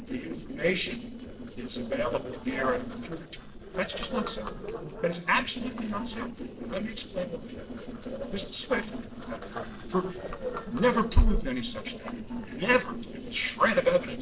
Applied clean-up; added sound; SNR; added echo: neural separator model SepFormer DNS4.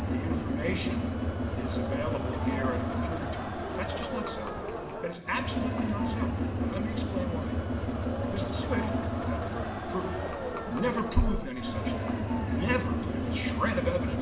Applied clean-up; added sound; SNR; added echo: none; Crowd; -3 dB; reverberation time 0.7 s.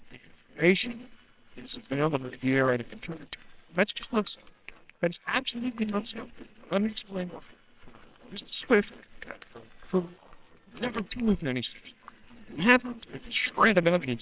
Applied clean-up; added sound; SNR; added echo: neural separator model SepFormer WHAMR!.